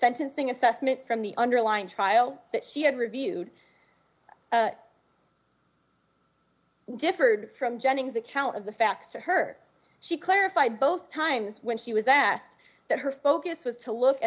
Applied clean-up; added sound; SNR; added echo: none; none; none; none.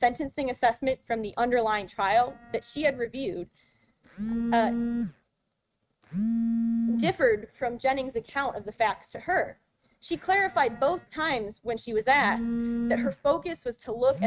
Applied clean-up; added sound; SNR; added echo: neural mask model RNNoise.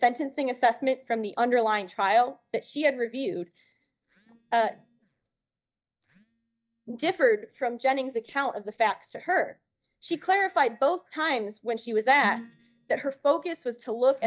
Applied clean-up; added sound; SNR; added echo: neural mask model DeepFilterNet 3.